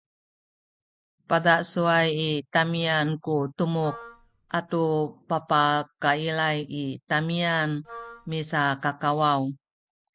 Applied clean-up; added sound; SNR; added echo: none; Wind instrument, woodwind instrument; 18 dB; none.